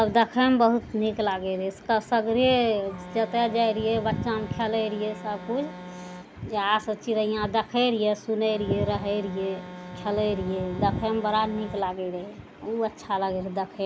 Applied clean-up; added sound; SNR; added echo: none; Organ; 14 dB; none.